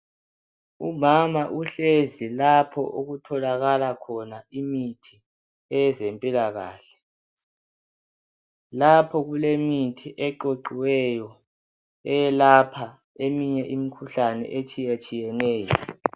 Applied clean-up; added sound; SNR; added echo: none; none; none; none.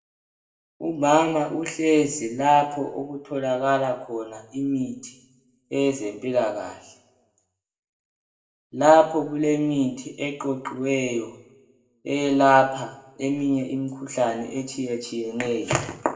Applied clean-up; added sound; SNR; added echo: none; none; none; reverberation time 0.6 s.